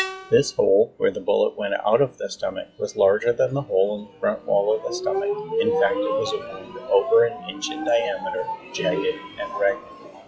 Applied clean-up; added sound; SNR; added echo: classical method log-MMSE.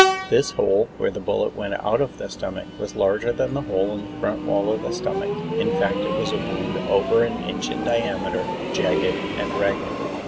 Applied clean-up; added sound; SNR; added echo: none; Train; 2 dB; none.